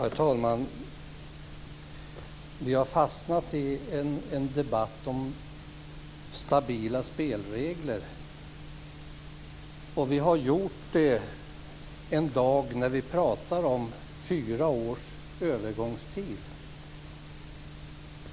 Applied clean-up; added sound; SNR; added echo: none; none; none; none.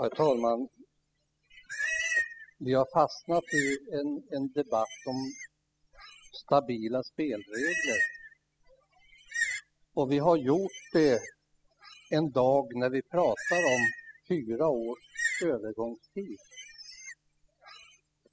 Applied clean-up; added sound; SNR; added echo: classical method spectral subtraction.